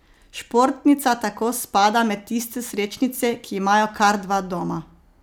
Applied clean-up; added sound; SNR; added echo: none; none; none; none.